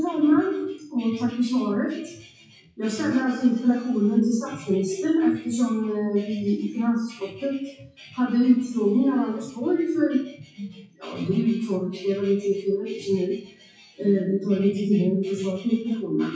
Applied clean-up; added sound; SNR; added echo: classical method WPE with log-MMSE.